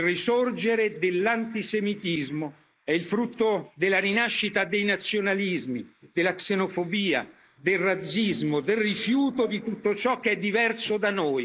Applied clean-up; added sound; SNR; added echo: neural mask model Resemble Enhance denoiser.